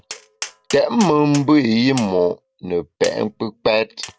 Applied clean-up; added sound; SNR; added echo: none; Tap; 17 dB; none.